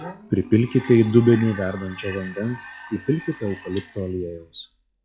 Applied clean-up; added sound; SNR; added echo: classical method log-MMSE.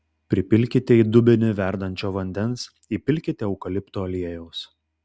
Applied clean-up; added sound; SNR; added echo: none; none; none; none.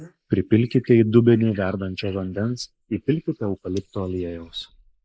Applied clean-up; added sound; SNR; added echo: neural mask model Resemble Enhance denoiser.